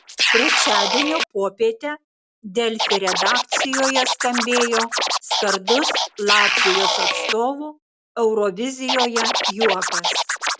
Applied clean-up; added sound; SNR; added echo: none; Scratching (performance technique); -1 dB; none.